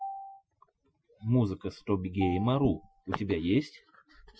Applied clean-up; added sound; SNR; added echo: classical method Wiener filter.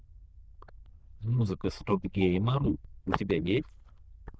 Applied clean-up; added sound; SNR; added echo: neural diffusion model UNIVERSE++.